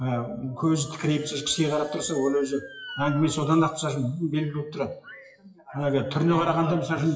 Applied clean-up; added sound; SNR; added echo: classical method WPE with log-MMSE.